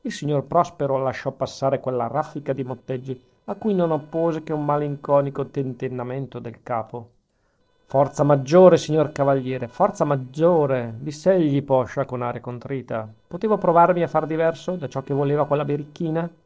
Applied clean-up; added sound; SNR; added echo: neural separator model SepFormer DNS4.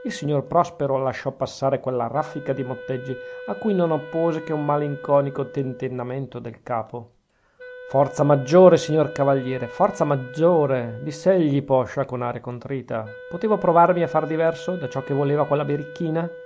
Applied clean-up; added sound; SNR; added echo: none; Wind instrument, woodwind instrument; 17 dB; none.